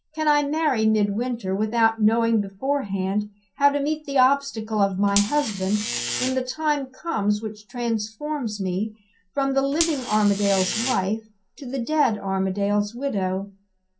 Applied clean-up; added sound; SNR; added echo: none; Buzz; 6 dB; reverberation time 0.3 s.